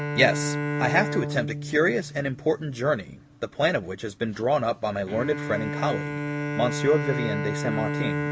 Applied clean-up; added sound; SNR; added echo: none; Bowed string instrument; 4 dB; none.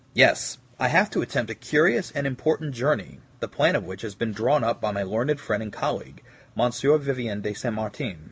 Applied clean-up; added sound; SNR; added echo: none; none; none; none.